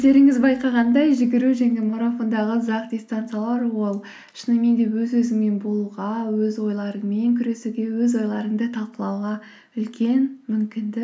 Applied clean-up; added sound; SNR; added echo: none; none; none; none.